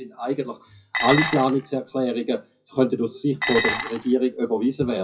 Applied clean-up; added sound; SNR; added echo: classical method WPE with log-MMSE.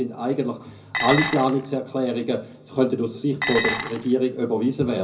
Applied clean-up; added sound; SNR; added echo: none; Dishes, pots, and pans; 4 dB; reverberation time 0.4 s.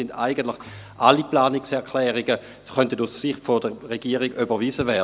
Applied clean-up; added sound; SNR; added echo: none; none; none; none.